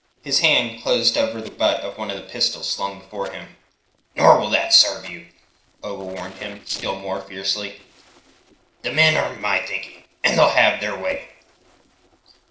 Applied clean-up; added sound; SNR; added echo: neural separator model SepFormer DNS4.